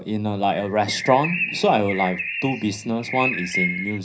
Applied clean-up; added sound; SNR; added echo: none; Bird; 6 dB; reverberation time 0.4 s.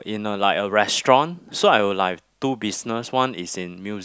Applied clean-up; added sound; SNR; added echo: none; none; none; none.